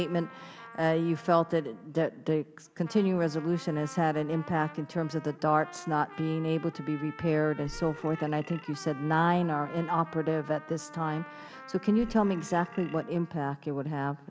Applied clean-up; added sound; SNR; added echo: none; Burping, eructation + Trumpet; 18 dB; none.